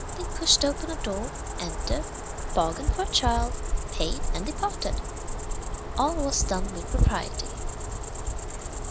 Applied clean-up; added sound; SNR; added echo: none; Cricket; -2 dB; none.